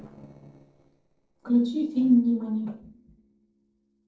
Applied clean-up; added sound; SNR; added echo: neural separator model SepFormer DNS4.